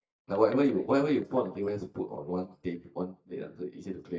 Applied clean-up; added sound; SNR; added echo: neural mask model DeepFilterNet 3.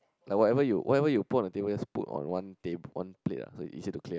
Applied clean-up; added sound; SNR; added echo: none; none; none; none.